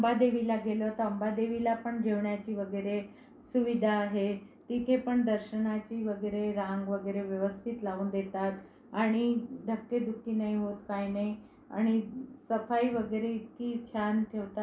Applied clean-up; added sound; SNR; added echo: none; none; none; none.